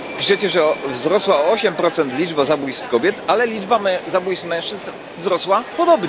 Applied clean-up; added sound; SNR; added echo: none; Subway, metro, underground; 12 dB; none.